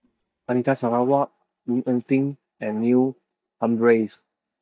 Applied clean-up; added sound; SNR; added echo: neural mask model DeepFilterNet 3.